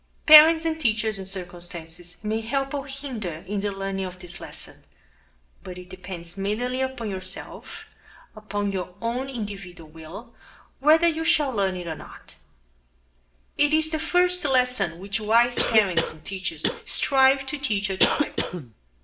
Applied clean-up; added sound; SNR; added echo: none; Cough; 3 dB; reverberation time 0.6 s.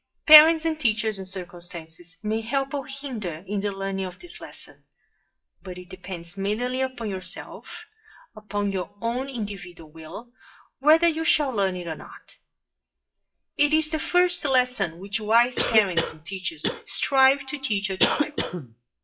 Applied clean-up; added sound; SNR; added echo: classical method WPE with log-MMSE.